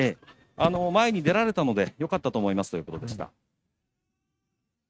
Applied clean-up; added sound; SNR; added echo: neural mask model RNNoise.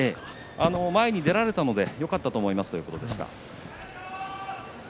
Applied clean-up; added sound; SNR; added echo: none; Drawer open or close; 18 dB; none.